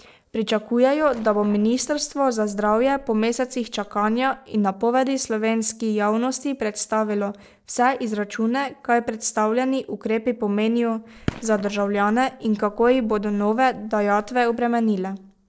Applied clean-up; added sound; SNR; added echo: neural separator model SepFormer DNS4.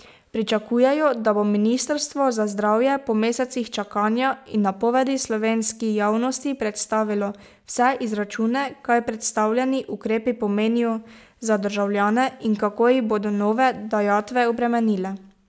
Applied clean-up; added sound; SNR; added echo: none; none; none; none.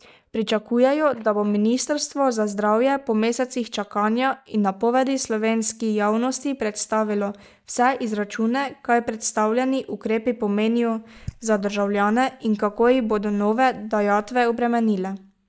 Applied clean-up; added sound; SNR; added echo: neural mask model DeepFilterNet 3.